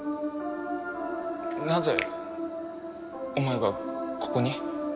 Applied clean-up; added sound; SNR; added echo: none; Finger snapping; 13 dB; none.